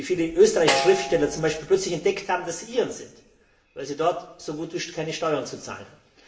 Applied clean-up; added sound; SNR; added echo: none; Snare drum; 6 dB; reverberation time 0.7 s.